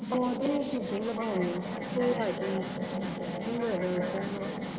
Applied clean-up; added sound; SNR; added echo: neural mask model Resemble Enhance denoiser.